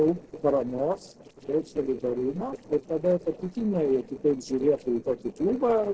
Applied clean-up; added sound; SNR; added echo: neural separator model SepFormer DNS4.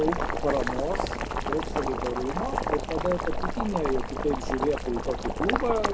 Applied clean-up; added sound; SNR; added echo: none; Boiling; -1 dB; none.